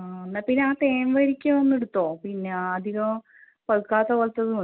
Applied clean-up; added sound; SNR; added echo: none; none; none; none.